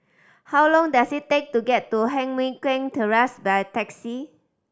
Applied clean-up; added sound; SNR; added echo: none; none; none; none.